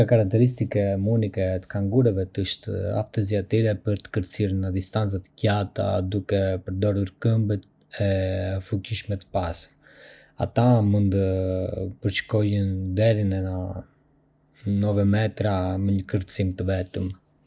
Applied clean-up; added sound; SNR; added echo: none; none; none; none.